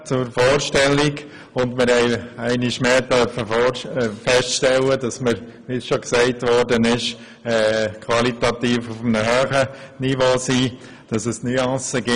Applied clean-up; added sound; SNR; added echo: none; none; none; none.